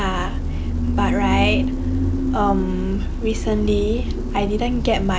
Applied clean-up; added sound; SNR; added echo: none; Engine; 6 dB; none.